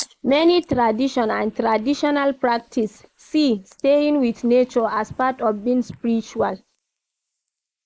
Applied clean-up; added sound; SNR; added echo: neural mask model Resemble Enhance denoiser.